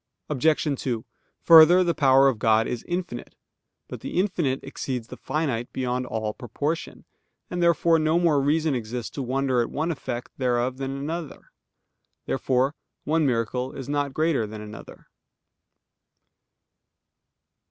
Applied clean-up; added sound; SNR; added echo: none; none; none; none.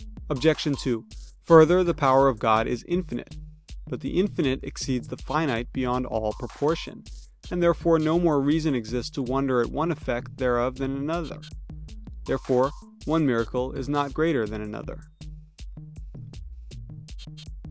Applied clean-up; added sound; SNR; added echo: none; Drum kit; 14 dB; none.